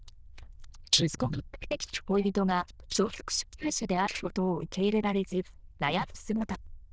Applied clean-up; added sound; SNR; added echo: neural diffusion model UNIVERSE++.